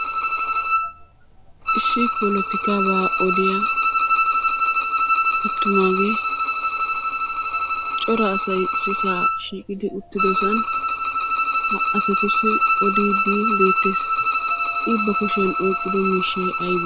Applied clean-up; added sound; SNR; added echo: none; Bowed string instrument; -4 dB; none.